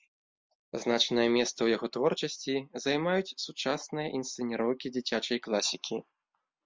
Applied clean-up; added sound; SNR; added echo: none; none; none; none.